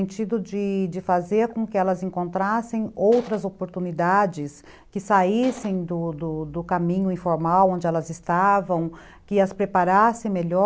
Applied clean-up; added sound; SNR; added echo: none; Gunshot, gunfire; 18 dB; none.